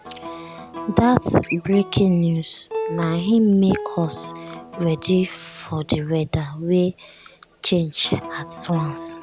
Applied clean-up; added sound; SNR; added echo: none; Acoustic guitar; 14 dB; none.